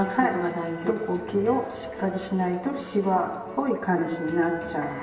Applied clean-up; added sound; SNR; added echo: none; Wind instrument, woodwind instrument; 15 dB; reverberation time 1.3 s.